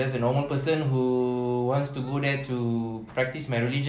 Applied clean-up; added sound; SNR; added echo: none; none; none; none.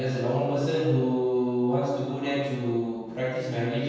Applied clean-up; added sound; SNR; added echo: none; none; none; reverberation time 1.2 s.